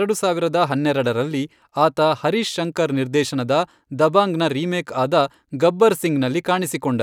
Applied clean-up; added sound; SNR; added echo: none; none; none; none.